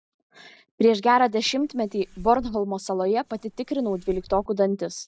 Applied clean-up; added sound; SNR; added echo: none; Fireworks; 19 dB; none.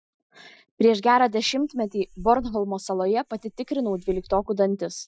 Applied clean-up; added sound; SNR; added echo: classical method Wiener filter.